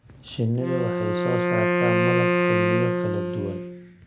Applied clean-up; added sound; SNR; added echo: none; Wind instrument, woodwind instrument; -5 dB; none.